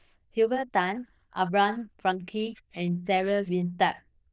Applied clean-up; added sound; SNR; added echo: neural diffusion model UNIVERSE++.